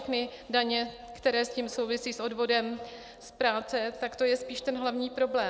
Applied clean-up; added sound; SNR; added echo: none; none; none; none.